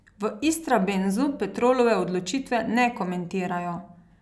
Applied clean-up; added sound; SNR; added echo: none; none; none; none.